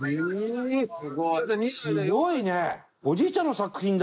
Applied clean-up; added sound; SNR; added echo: neural mask model Resemble Enhance denoiser.